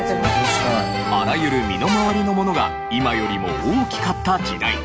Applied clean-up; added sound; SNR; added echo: none; Cupboard open or close / Door + Wind instrument, woodwind instrument; 6 dB; none.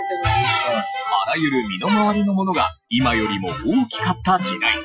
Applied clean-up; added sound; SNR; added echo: classical method Wiener filter.